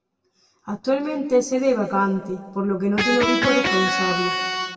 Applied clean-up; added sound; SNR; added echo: none; Electric guitar; -1 dB; reverberation time 1.6 s.